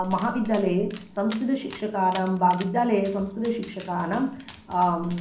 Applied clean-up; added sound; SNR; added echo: none; Dog; 17 dB; reverberation time 0.6 s.